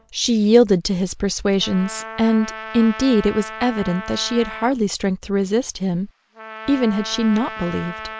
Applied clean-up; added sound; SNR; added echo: none; Trumpet; 15 dB; none.